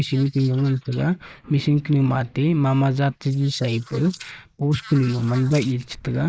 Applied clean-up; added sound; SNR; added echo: neural mask model Resemble Enhance denoiser.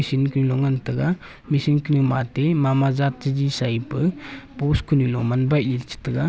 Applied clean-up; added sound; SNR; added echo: none; none; none; none.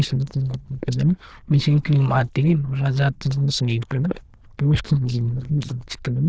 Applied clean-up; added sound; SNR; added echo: neural diffusion model UNIVERSE++.